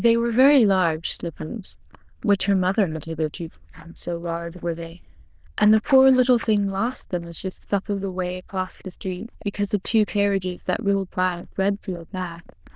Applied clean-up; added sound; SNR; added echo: neural diffusion model UNIVERSE++.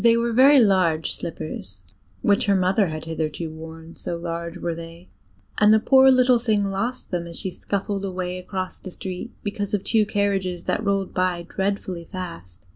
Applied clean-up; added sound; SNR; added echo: none; none; none; none.